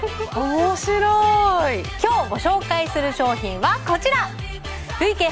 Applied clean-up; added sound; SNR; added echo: none; none; none; none.